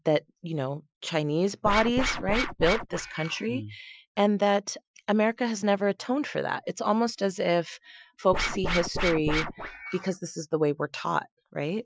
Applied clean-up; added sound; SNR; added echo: classical method Wiener filter.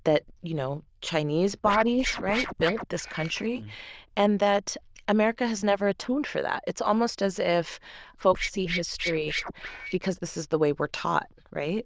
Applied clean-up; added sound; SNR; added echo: neural diffusion model UNIVERSE++.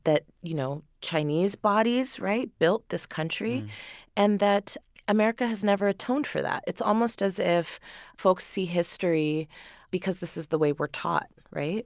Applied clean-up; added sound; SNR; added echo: none; none; none; none.